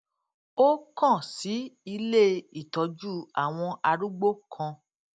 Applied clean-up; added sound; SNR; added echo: none; none; none; none.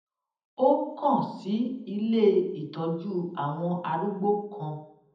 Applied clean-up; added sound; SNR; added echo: none; none; none; reverberation time 0.8 s.